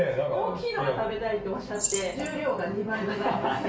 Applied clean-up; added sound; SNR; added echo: none; Rattle / Keys jangling; 8 dB; reverberation time 0.2 s.